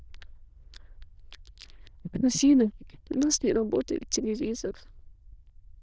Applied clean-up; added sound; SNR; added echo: neural diffusion model UNIVERSE++.